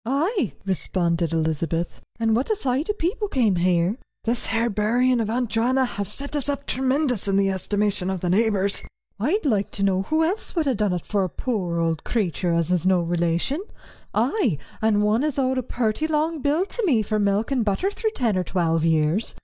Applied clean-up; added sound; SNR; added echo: neural mask model DeepFilterNet 3.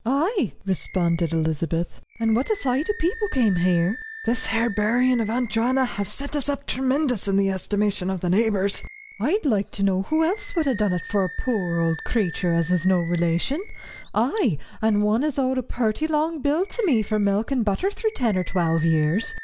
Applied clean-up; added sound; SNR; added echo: none; Animal; 18 dB; none.